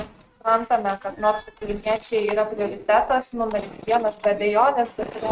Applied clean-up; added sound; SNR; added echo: neural mask model RNNoise.